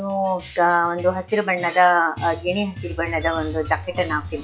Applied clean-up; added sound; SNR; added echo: classical method log-MMSE.